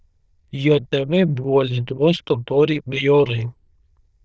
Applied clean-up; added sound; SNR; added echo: neural diffusion model UNIVERSE++.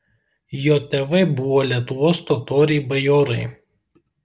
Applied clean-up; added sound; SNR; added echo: none; none; none; none.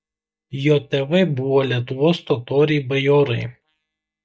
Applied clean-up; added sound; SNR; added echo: neural mask model DeepFilterNet 3.